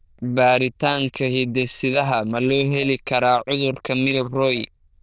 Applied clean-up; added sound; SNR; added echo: neural diffusion model UNIVERSE++.